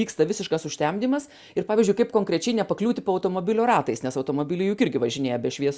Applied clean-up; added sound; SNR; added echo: none; none; none; none.